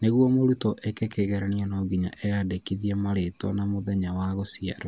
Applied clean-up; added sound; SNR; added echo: none; none; none; none.